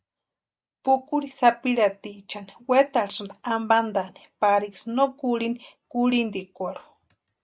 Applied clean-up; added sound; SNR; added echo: none; none; none; none.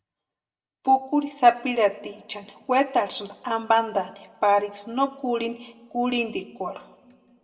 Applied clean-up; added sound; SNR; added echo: none; none; none; reverberation time 1.2 s.